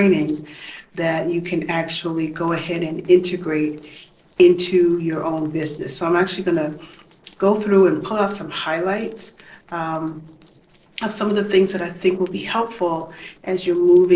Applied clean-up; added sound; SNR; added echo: neural separator model SepFormer DNS4.